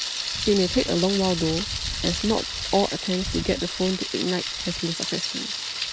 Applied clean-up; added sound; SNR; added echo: none; Thunder; 4 dB; none.